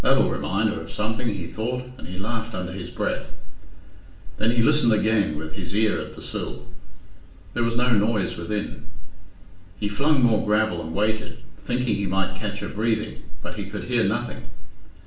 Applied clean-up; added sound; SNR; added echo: none; none; none; reverberation time 0.5 s.